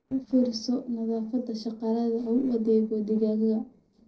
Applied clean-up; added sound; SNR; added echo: neural separator model SepFormer DNS4.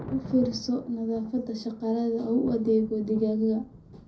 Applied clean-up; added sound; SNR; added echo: none; Thunder; 16 dB; reverberation time 0.4 s.